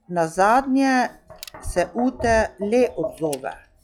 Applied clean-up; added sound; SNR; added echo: classical method log-MMSE.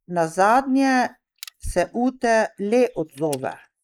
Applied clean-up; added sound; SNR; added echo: neural mask model Resemble Enhance denoiser.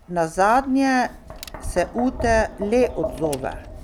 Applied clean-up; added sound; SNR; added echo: none; Tap; 10 dB; none.